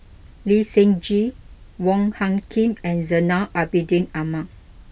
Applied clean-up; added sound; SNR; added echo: none; none; none; none.